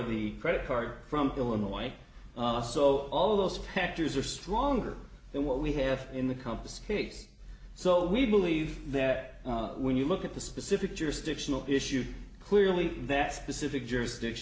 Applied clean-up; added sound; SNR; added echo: none; none; none; none.